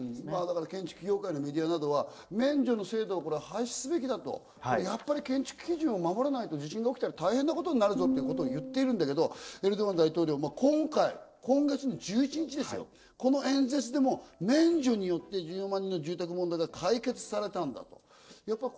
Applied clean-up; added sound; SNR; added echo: neural separator model SepFormer DNS4.